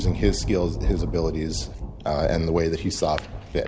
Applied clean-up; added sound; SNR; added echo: none; Thunder; 4 dB; none.